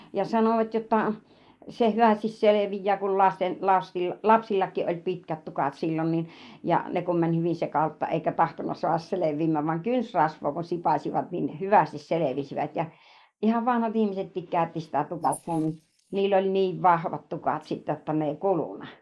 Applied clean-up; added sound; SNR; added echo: neural mask model Resemble Enhance denoiser.